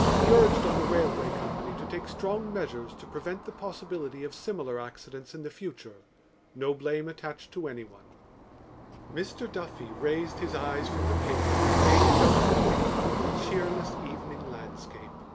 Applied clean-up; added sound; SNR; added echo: none; Car passing by; -3 dB; none.